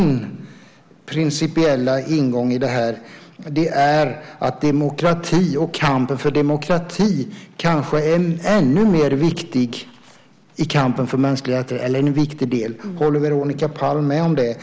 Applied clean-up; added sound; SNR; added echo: none; none; none; none.